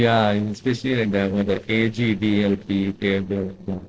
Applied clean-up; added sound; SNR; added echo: neural separator model SepFormer DNS4.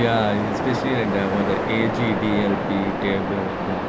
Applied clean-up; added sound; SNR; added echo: none; Waves, surf; 1 dB; none.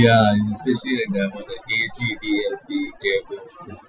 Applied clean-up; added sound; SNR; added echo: classical method Wiener filter.